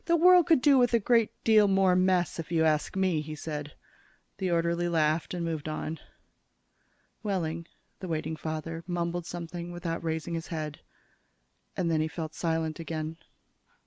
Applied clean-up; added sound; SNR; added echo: none; none; none; none.